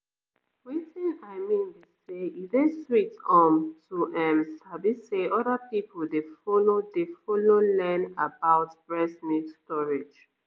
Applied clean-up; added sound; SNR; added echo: none; none; none; none.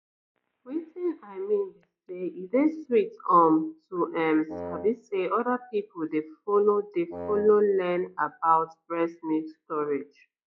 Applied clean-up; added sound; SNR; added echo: classical method log-MMSE.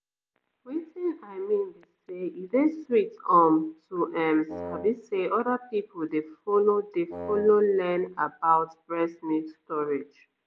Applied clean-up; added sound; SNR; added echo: none; Wind instrument, woodwind instrument; 12 dB; none.